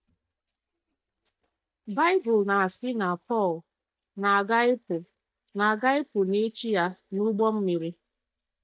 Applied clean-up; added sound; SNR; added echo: neural mask model DeepFilterNet 3.